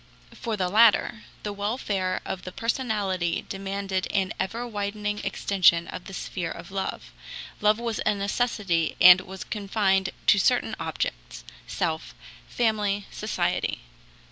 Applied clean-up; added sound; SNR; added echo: none; none; none; none.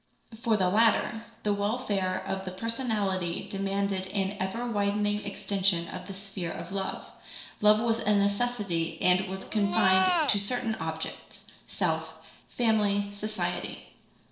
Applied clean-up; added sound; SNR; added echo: neural separator model SepFormer DNS4.